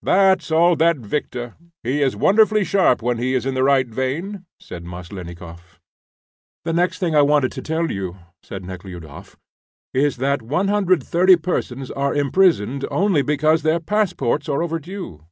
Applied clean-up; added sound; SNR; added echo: none; none; none; none.